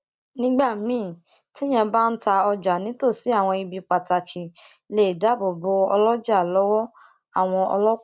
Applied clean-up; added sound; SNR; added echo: none; none; none; none.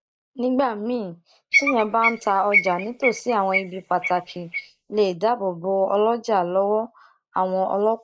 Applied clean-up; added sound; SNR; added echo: neural mask model Resemble Enhance denoiser.